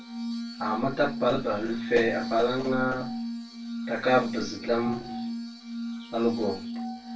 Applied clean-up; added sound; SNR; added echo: none; Glass; 6 dB; reverberation time 0.3 s.